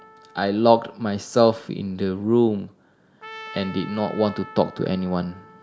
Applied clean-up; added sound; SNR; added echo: none; Trumpet; 20 dB; none.